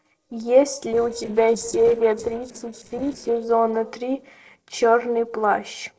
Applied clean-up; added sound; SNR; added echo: neural separator model SepFormer DNS4.